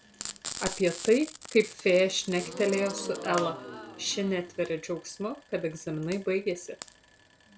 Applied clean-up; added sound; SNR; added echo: none; Gasp + Frying (food); 11 dB; none.